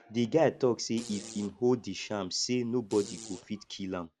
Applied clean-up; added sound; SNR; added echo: none; Fart; 19 dB; none.